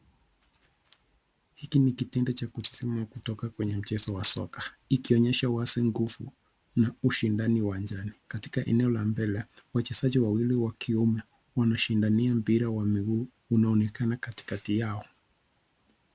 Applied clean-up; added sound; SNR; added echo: none; none; none; none.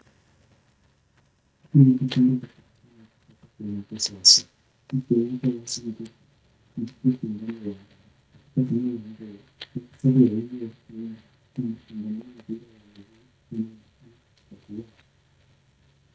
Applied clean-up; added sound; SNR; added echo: neural mask model DeepFilterNet 3.